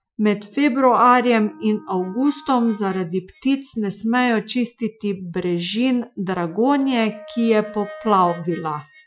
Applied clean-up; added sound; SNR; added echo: classical method Wiener filter.